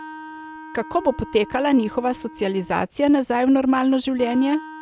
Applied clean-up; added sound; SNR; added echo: none; Wind instrument, woodwind instrument; 18 dB; none.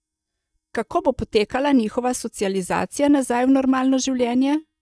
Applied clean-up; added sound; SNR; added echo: neural mask model DeepFilterNet 3.